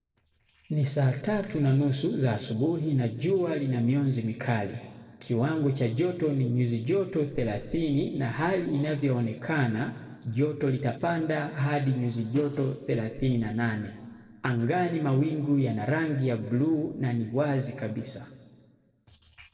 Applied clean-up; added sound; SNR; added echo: neural separator model SepFormer DNS4.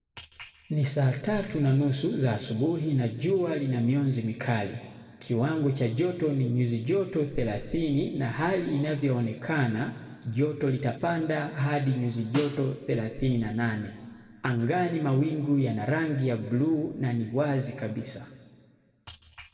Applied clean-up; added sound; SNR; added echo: none; Snare drum; 16 dB; reverberation time 1.6 s.